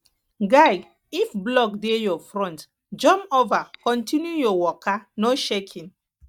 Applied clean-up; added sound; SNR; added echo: neural mask model DeepFilterNet 3.